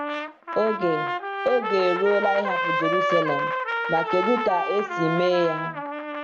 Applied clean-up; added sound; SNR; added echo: none; Trumpet; 2 dB; none.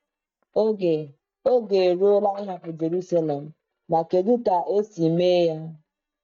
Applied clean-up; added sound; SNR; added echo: neural mask model DeepFilterNet 3.